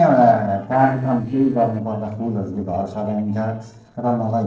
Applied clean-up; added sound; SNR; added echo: neural separator model SepFormer DNS4.